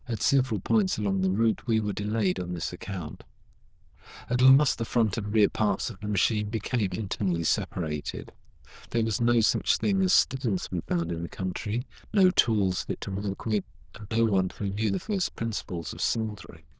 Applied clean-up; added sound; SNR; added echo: neural diffusion model UNIVERSE++.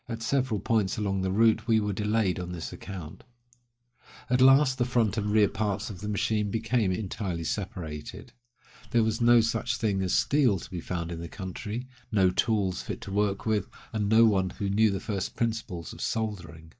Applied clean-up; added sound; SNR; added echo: neural mask model DeepFilterNet 3.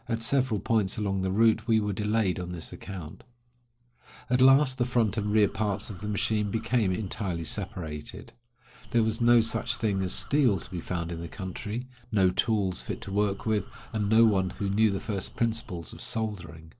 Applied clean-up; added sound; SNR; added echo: neural separator model SepFormer DNS4.